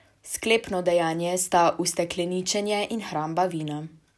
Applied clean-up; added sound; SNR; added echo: none; none; none; none.